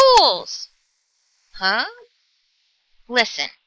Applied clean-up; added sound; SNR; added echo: neural mask model Resemble Enhance denoiser.